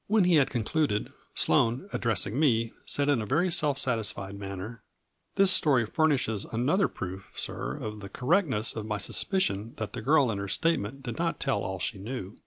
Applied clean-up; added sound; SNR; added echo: none; none; none; none.